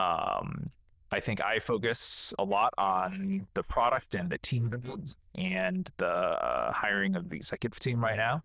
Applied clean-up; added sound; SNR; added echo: neural diffusion model UNIVERSE++.